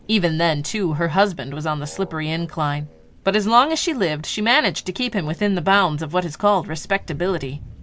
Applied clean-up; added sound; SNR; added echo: none; Crow; 20 dB; none.